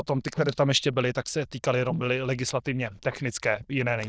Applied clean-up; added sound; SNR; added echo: neural diffusion model UNIVERSE++.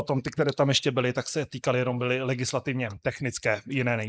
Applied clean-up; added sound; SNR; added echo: neural mask model Resemble Enhance denoiser.